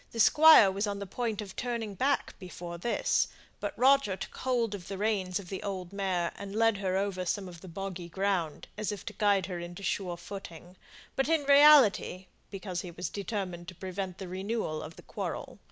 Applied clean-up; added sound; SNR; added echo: none; none; none; none.